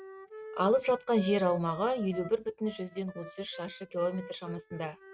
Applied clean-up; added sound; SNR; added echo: neural mask model RNNoise.